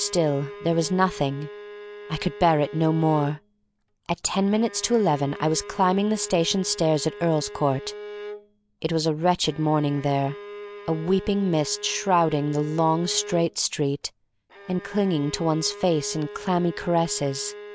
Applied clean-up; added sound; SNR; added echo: none; Bowed string instrument; 15 dB; none.